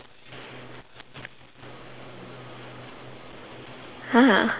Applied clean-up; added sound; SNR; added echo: none; none; none; none.